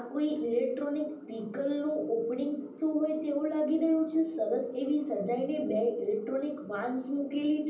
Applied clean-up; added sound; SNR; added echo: none; none; none; reverberation time 0.6 s.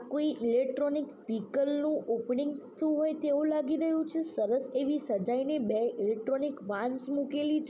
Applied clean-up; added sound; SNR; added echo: none; none; none; none.